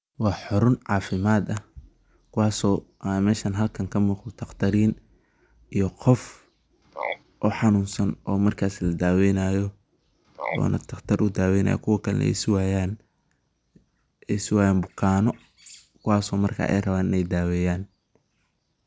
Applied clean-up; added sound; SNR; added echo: none; Frog; 14 dB; none.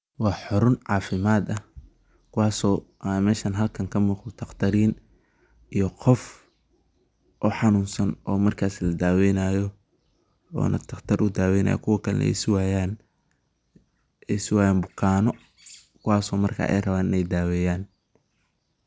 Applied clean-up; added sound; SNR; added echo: none; none; none; none.